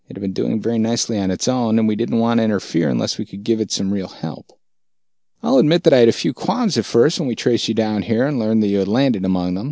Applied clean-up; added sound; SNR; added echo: none; none; none; none.